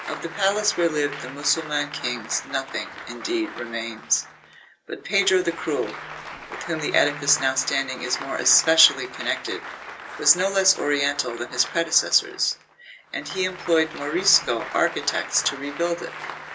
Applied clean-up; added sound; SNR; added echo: none; Applause; 12 dB; reverberation time 0.2 s.